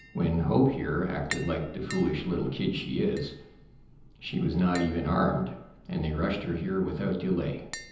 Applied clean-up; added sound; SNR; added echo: none; Tap; 18 dB; reverberation time 0.9 s.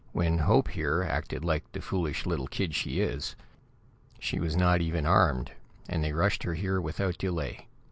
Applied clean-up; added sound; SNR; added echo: none; none; none; none.